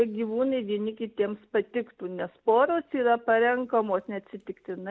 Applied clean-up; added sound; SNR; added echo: none; none; none; none.